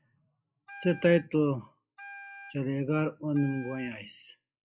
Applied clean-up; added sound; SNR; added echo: classical method log-MMSE.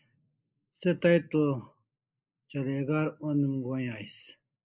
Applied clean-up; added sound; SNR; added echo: neural mask model Resemble Enhance denoiser.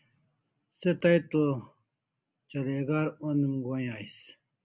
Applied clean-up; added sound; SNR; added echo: none; none; none; none.